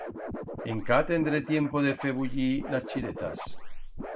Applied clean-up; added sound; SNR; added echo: neural mask model Resemble Enhance denoiser.